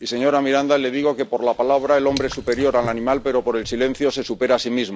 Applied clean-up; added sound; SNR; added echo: none; Drip / Water; 19 dB; none.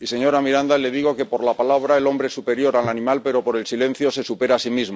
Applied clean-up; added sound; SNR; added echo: none; none; none; none.